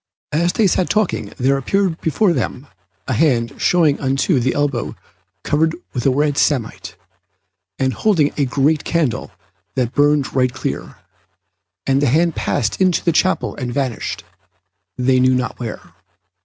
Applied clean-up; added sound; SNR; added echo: none; none; none; none.